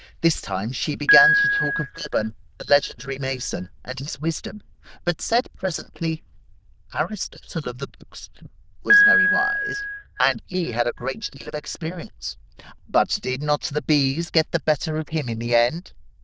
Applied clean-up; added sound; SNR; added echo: neural diffusion model UNIVERSE++.